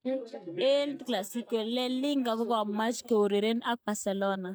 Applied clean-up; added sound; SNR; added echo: neural mask model DeepFilterNet 3.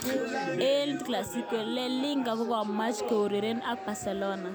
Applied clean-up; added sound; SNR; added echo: none; none; none; none.